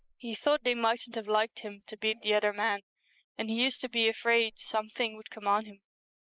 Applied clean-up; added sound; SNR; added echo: neural mask model Resemble Enhance denoiser.